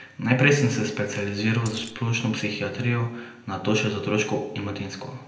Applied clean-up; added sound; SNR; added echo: none; Coin (dropping); 15 dB; reverberation time 0.7 s.